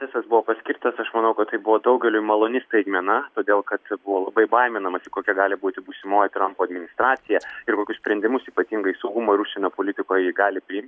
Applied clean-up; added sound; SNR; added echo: none; none; none; none.